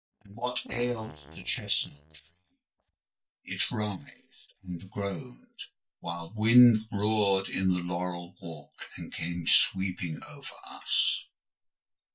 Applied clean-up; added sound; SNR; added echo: neural mask model DeepFilterNet 3.